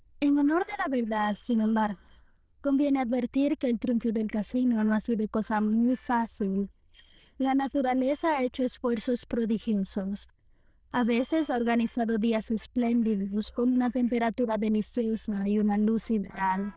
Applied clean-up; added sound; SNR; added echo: neural diffusion model UNIVERSE++.